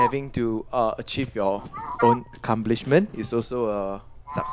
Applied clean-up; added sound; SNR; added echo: none; Fowl; 6 dB; none.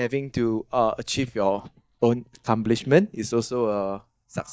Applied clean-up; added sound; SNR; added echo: neural mask model DeepFilterNet 3.